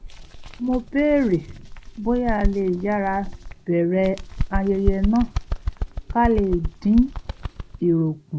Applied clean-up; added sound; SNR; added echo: none; Bird; 5 dB; none.